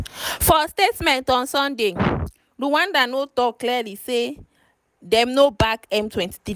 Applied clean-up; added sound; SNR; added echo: none; none; none; none.